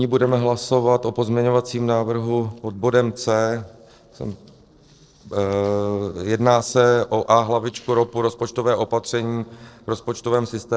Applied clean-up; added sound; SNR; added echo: neural separator model SepFormer DNS4.